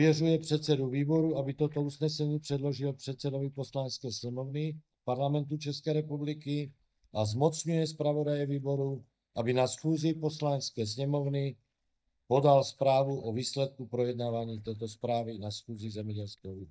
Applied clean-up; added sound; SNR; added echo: neural mask model DeepFilterNet 3.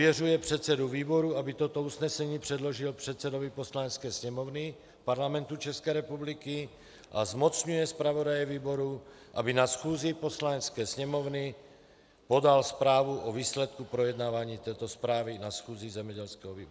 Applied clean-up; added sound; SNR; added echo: none; none; none; none.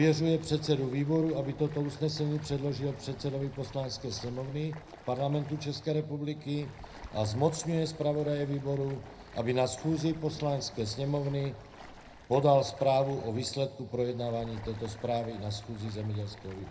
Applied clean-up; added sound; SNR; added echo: none; Stream; 19 dB; reverberation time 0.3 s.